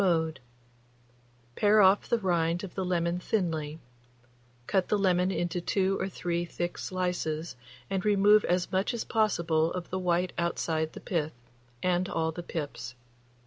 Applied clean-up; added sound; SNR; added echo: none; none; none; none.